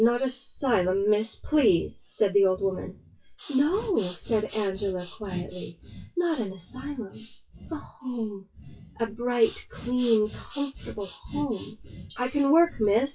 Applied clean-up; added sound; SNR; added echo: classical method WPE with log-MMSE.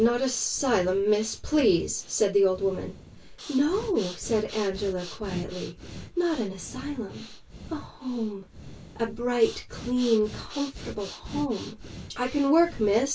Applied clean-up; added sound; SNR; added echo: none; Breathing; 15 dB; reverberation time 0.2 s.